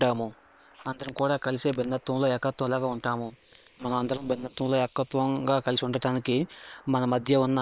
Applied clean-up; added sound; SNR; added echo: neural separator model SepFormer WHAM!.